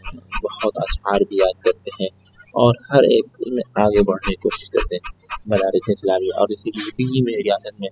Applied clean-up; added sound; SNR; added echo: classical method spectral subtraction.